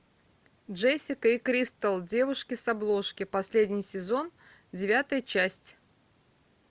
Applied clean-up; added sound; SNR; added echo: none; none; none; none.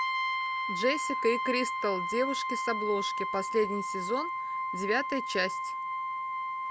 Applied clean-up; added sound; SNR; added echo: none; Brass instrument; 0 dB; none.